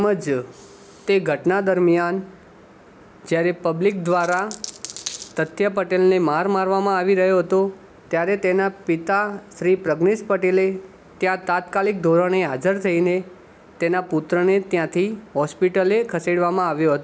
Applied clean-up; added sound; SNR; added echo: none; Coin (dropping); 15 dB; none.